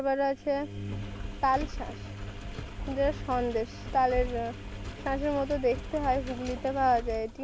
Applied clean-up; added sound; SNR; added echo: none; Engine; 7 dB; none.